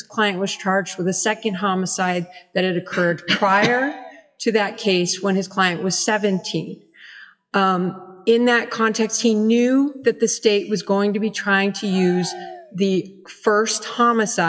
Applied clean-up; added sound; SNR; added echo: classical method WPE with log-MMSE.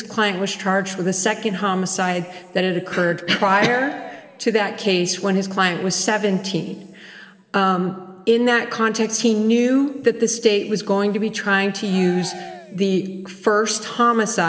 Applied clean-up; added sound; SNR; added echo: none; Cheering; 17 dB; reverberation time 1.5 s.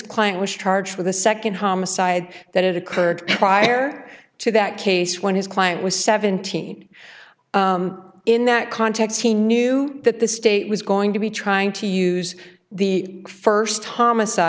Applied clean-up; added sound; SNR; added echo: none; none; none; none.